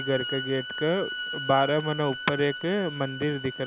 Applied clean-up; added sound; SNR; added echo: none; Bowed string instrument; 8 dB; none.